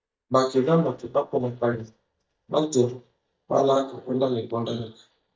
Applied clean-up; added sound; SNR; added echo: neural mask model DeepFilterNet 3.